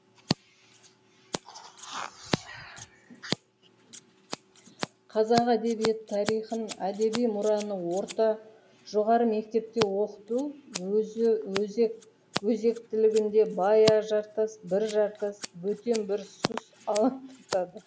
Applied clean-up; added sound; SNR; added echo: none; Scissors; 11 dB; none.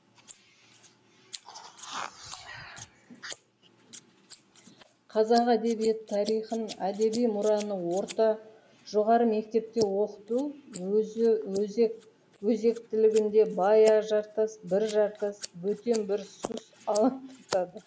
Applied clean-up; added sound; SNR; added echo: neural mask model Resemble Enhance denoiser.